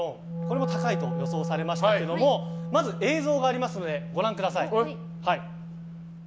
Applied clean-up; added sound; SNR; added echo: none; Wind instrument, woodwind instrument; 5 dB; none.